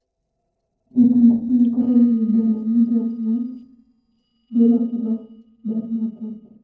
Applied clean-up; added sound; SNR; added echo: neural separator model SepFormer DNS4.